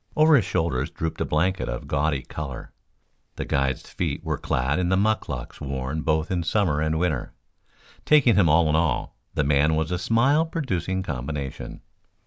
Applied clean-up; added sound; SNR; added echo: none; none; none; none.